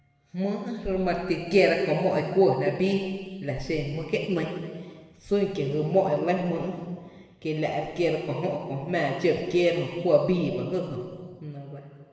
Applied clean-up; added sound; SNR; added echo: none; none; none; reverberation time 1.6 s.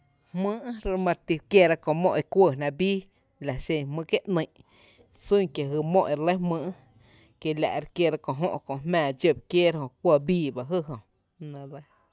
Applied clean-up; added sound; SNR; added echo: none; none; none; none.